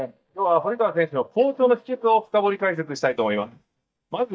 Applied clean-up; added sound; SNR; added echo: neural mask model DeepFilterNet 3.